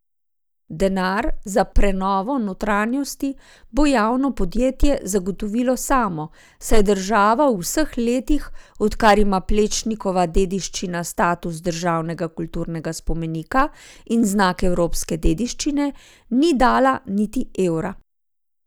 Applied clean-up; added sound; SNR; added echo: none; none; none; none.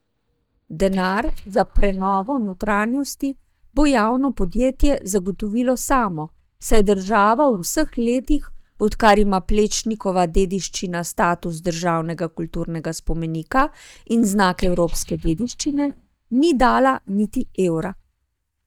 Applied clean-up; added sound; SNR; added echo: neural mask model DeepFilterNet 3.